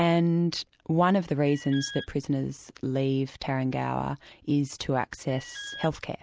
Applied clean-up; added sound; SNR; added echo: none; Alarm; 16 dB; none.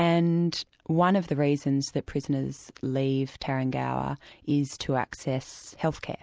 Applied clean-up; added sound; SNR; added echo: none; none; none; none.